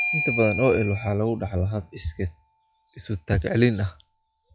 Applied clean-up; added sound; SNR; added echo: classical method log-MMSE.